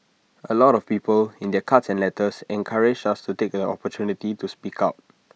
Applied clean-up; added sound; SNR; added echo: none; none; none; none.